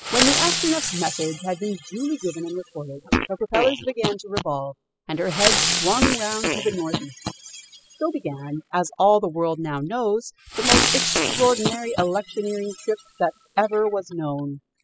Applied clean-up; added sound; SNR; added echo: classical method spectral subtraction.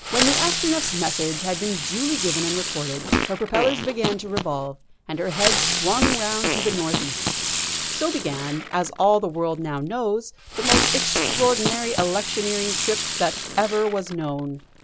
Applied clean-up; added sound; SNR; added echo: none; Fireworks + Fart; 0 dB; none.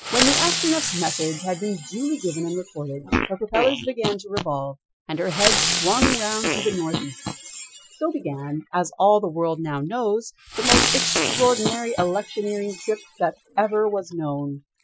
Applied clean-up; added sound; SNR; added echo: classical method Wiener filter.